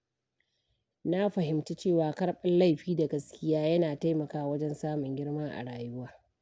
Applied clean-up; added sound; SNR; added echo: none; none; none; none.